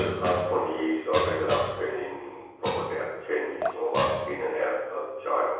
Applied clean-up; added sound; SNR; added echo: none; Drip; 11 dB; reverberation time 1.0 s.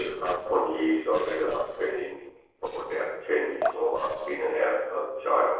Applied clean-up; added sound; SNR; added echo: neural separator model SepFormer DNS4.